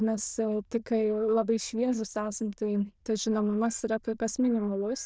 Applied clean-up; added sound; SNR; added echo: neural diffusion model UNIVERSE++.